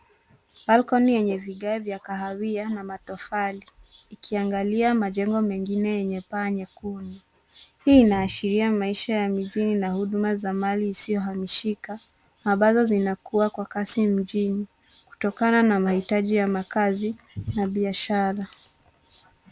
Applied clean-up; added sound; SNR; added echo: none; none; none; none.